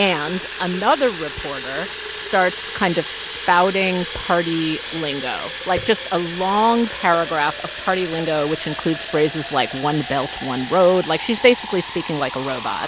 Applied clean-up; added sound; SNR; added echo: none; Fill (with liquid) / Water tap, faucet; 10 dB; none.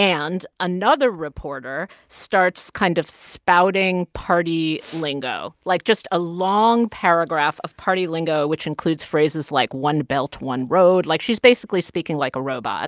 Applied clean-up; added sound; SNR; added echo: none; none; none; none.